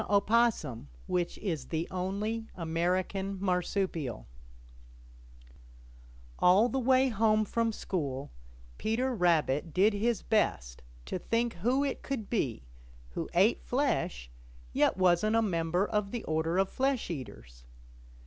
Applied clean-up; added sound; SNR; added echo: none; none; none; none.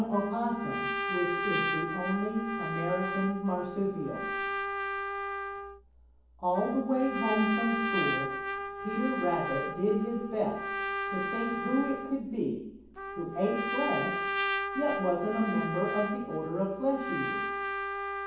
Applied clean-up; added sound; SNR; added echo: none; Trumpet; 2 dB; reverberation time 1.2 s.